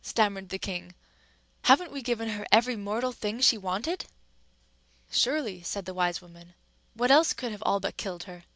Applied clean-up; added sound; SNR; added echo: none; none; none; none.